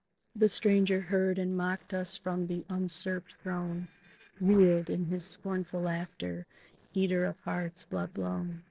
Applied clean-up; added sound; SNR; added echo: neural separator model SepFormer DNS4.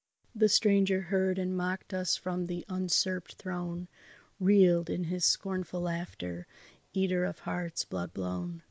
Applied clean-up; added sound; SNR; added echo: none; none; none; none.